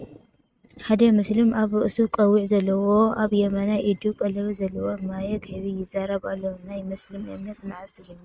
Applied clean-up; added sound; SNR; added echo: neural mask model RNNoise.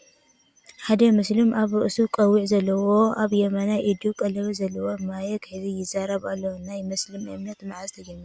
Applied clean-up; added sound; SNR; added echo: none; none; none; none.